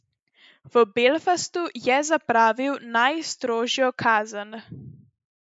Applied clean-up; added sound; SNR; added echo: neural mask model Resemble Enhance denoiser.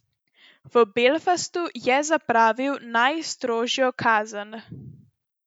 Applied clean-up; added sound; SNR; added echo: none; none; none; none.